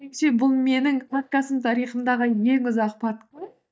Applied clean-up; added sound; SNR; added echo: neural mask model DeepFilterNet 3.